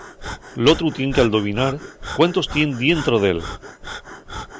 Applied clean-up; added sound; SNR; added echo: none; Breathing; 12 dB; none.